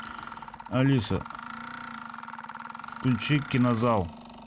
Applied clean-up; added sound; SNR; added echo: none; Mechanisms; 12 dB; none.